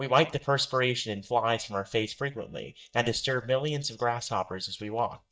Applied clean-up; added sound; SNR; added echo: neural mask model DeepFilterNet 3.